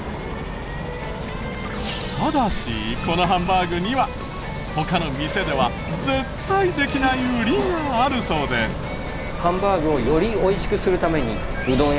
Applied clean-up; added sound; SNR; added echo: none; Accelerating, revving, vroom + Bird vocalization, bird call, bird song; 5 dB; none.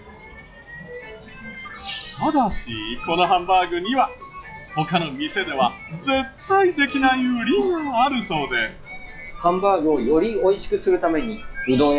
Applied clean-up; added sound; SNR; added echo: classical method log-MMSE.